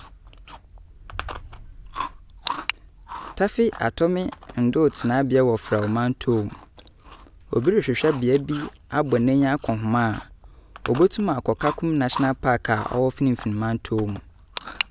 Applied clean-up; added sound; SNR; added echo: none; Chewing, mastication; 16 dB; none.